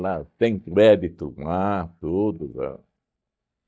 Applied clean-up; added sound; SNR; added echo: neural mask model DeepFilterNet 3.